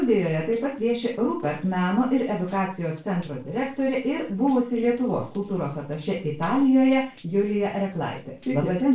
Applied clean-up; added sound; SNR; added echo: neural separator model SepFormer DNS4.